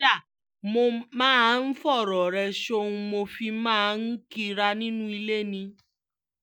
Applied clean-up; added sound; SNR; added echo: none; none; none; none.